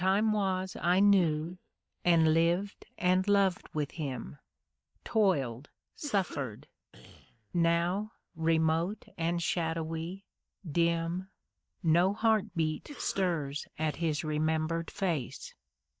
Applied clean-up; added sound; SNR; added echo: neural mask model DeepFilterNet 3.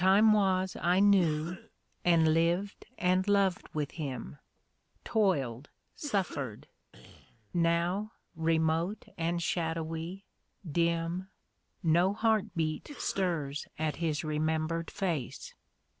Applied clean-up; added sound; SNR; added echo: none; Cough; 18 dB; none.